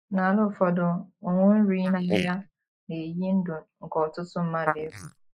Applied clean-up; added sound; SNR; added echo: neural mask model Resemble Enhance denoiser.